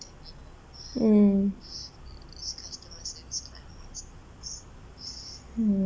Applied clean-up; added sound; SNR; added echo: none; none; none; none.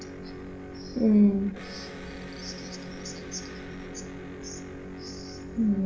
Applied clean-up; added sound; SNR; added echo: none; Electric guitar; 10 dB; reverberation time 0.5 s.